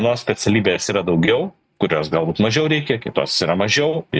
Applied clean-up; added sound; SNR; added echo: neural mask model RNNoise.